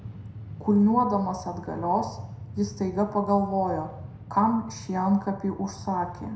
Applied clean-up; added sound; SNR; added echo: none; Train; 14 dB; reverberation time 0.6 s.